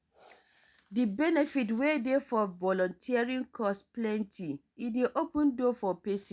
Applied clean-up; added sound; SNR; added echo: none; none; none; none.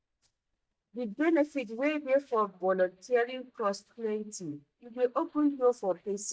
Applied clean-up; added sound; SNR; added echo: neural mask model DeepFilterNet 3.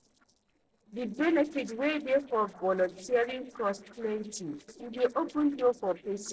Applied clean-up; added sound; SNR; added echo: neural separator model SepFormer DNS4.